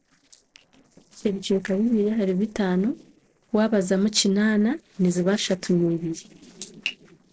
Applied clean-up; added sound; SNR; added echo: neural separator model SepFormer DNS4.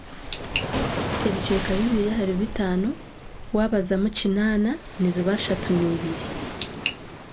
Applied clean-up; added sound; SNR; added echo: none; Waves, surf; 6 dB; none.